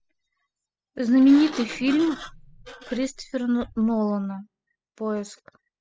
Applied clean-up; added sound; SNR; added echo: classical method spectral subtraction.